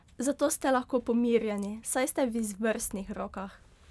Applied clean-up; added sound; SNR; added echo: none; none; none; none.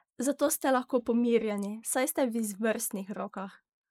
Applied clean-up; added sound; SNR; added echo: neural mask model Resemble Enhance denoiser.